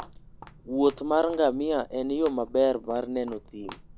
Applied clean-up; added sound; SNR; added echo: none; Walk, footsteps; 19 dB; none.